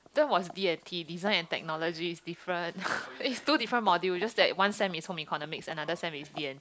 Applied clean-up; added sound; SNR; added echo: none; none; none; none.